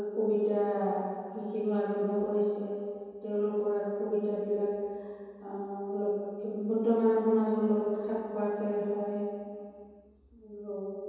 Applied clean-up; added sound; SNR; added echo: none; none; none; reverberation time 2.2 s.